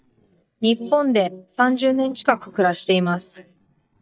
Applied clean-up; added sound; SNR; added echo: neural mask model DeepFilterNet 3.